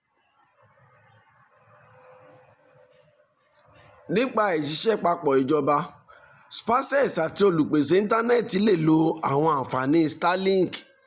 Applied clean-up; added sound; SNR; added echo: none; none; none; none.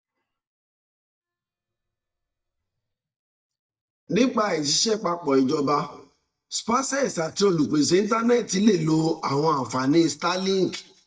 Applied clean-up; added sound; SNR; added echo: neural mask model DeepFilterNet 3.